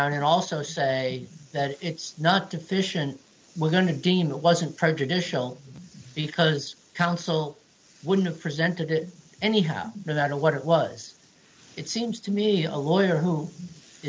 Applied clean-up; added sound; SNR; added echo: none; none; none; none.